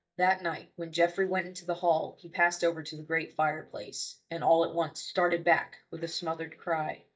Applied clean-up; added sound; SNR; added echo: neural mask model DeepFilterNet 3.